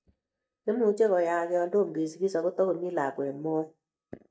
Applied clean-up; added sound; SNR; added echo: neural mask model DeepFilterNet 3.